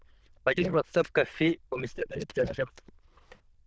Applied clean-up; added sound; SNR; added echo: neural diffusion model UNIVERSE++.